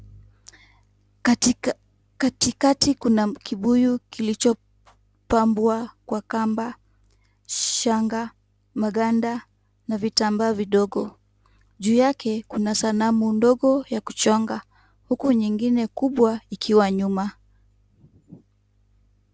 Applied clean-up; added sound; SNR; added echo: none; none; none; none.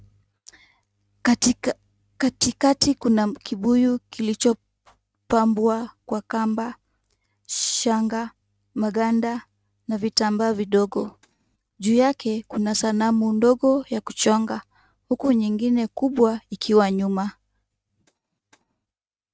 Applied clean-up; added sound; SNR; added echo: neural mask model RNNoise.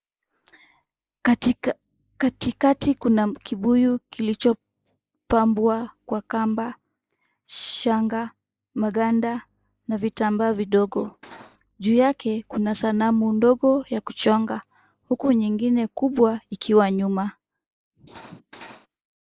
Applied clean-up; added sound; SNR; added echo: neural mask model Resemble Enhance denoiser.